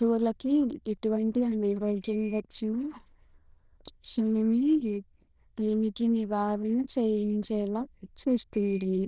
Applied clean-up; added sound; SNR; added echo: neural diffusion model UNIVERSE++.